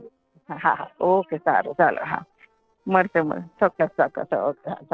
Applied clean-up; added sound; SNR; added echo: neural separator model SepFormer DNS4.